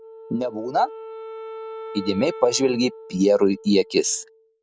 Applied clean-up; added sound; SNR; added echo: none; Wind instrument, woodwind instrument; 15 dB; none.